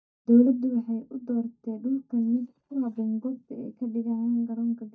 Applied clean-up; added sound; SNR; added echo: neural mask model DeepFilterNet 3.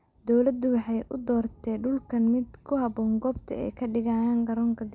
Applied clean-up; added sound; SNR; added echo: none; none; none; none.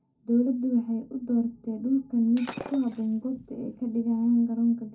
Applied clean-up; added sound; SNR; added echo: none; Shatter; 16 dB; reverberation time 0.3 s.